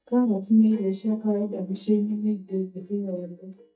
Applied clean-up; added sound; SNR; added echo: neural mask model DeepFilterNet 3.